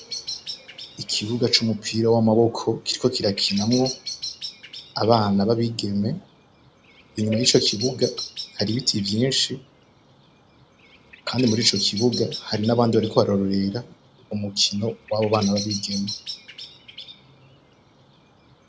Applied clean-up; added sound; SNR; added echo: none; Bird vocalization, bird call, bird song; 14 dB; none.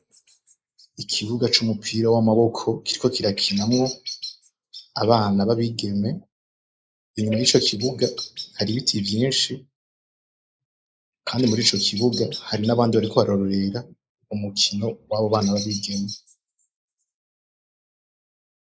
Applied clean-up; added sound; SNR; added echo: neural mask model Resemble Enhance denoiser.